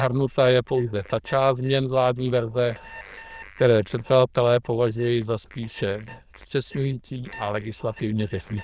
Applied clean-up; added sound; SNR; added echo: neural diffusion model UNIVERSE++.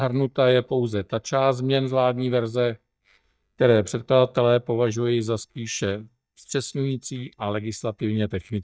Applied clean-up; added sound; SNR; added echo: neural mask model DeepFilterNet 3.